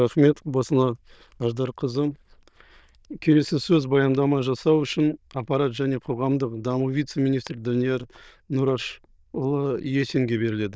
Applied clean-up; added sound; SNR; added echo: neural diffusion model UNIVERSE++.